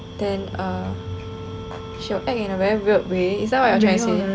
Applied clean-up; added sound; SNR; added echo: none; Wind instrument, woodwind instrument; 19 dB; none.